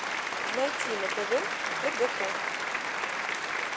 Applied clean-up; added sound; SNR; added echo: none; Applause; -4 dB; none.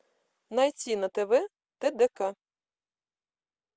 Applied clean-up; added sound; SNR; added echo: none; none; none; none.